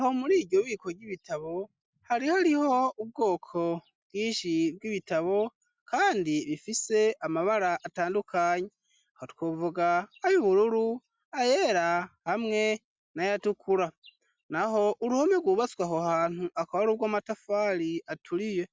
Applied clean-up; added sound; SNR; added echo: none; none; none; none.